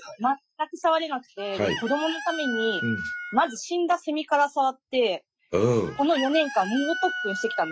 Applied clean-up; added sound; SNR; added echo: classical method Wiener filter.